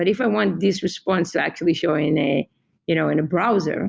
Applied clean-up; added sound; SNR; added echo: none; none; none; none.